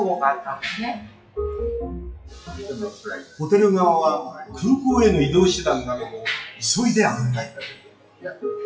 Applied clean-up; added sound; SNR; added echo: classical method WPE with log-MMSE.